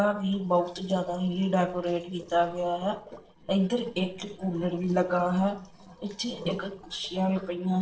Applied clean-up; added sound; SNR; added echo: neural separator model SepFormer DNS4.